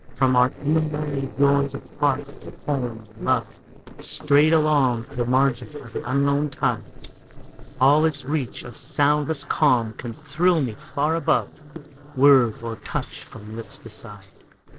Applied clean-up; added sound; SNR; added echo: neural separator model SepFormer DNS4.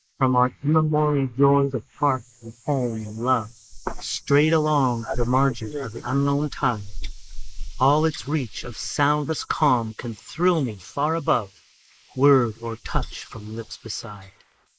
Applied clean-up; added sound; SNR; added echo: neural mask model Resemble Enhance denoiser.